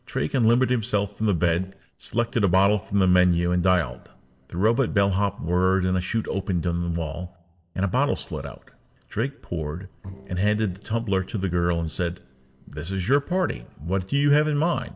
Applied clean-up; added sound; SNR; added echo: neural separator model SepFormer DNS4.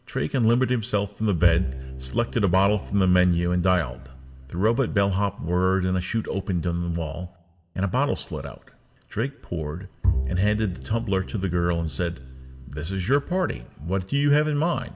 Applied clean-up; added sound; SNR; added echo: none; Bowed string instrument; 6 dB; reverberation time 0.7 s.